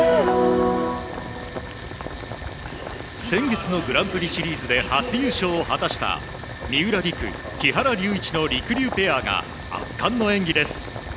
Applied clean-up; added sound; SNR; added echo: none; Boiling; 5 dB; none.